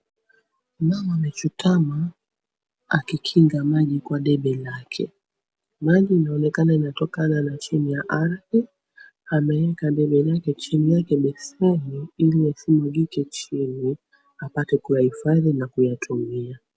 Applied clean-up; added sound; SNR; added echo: none; none; none; none.